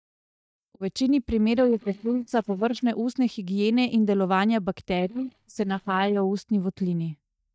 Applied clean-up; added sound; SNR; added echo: neural mask model DeepFilterNet 3.